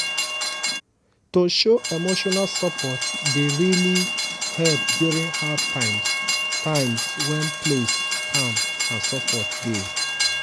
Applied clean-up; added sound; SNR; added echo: none; Train; 0 dB; none.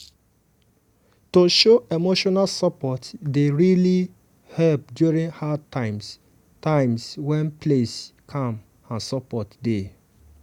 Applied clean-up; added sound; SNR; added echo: none; none; none; none.